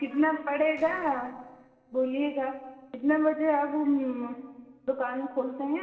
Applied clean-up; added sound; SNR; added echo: neural separator model SepFormer DNS4.